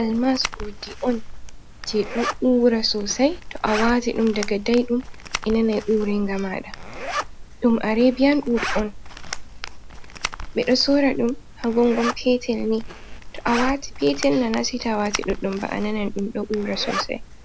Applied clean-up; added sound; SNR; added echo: none; Zipper (clothing); 8 dB; none.